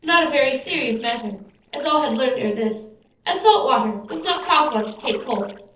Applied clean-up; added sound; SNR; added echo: neural separator model SepFormer DNS4.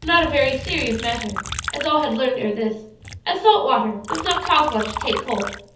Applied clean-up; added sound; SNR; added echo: none; Liquid; 10 dB; reverberation time 0.7 s.